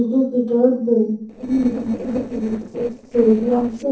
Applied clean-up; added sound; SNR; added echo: neural separator model SepFormer DNS4.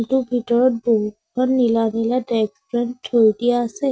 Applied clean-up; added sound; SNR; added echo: none; none; none; none.